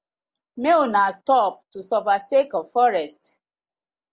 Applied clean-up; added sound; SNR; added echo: none; none; none; none.